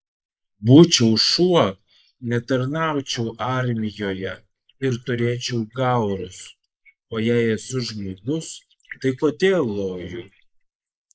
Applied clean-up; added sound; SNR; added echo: neural mask model Resemble Enhance denoiser.